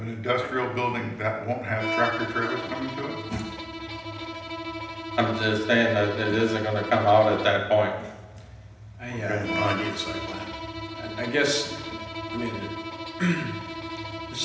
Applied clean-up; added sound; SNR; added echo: none; Bowed string instrument; 9 dB; reverberation time 0.9 s.